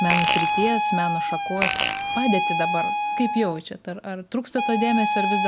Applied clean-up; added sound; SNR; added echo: none; Wind instrument, woodwind instrument + Fart; -2 dB; none.